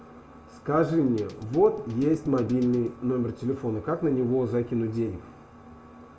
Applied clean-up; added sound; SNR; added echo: none; Drum kit; 18 dB; reverberation time 0.6 s.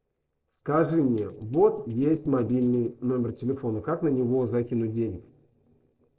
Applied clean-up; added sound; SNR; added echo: neural separator model SepFormer DNS4.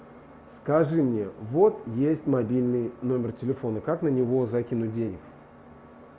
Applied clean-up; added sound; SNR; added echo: none; none; none; none.